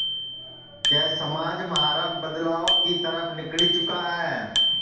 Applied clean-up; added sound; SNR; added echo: none; Bicycle bell; -2 dB; reverberation time 0.8 s.